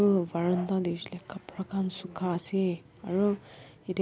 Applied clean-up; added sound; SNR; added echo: none; none; none; none.